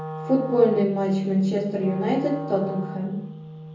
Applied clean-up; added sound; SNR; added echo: none; Wind instrument, woodwind instrument; 11 dB; reverberation time 0.7 s.